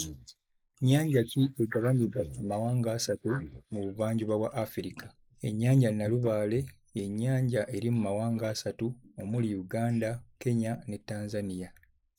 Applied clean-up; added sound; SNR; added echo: neural mask model Resemble Enhance denoiser.